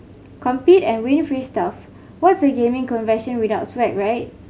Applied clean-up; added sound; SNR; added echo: none; none; none; none.